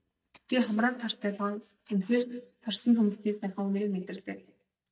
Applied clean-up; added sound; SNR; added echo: neural mask model DeepFilterNet 3.